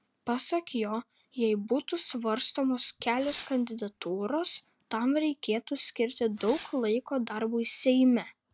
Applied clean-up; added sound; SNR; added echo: none; Fireworks; 14 dB; none.